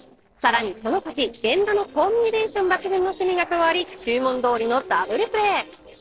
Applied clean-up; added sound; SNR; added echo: neural separator model SepFormer DNS4.